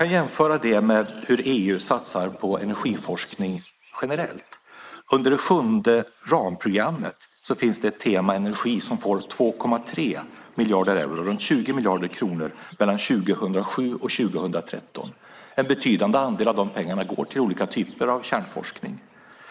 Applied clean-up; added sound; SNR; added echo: neural mask model Resemble Enhance denoiser.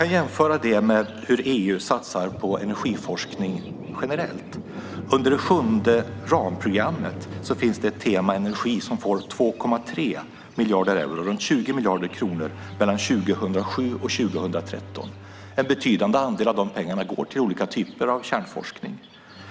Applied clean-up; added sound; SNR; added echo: none; Thunder + Bowed string instrument; 14 dB; none.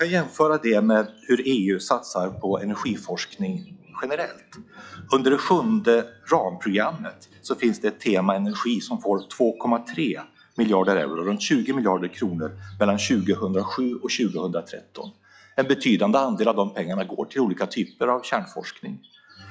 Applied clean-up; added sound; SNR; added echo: classical method log-MMSE.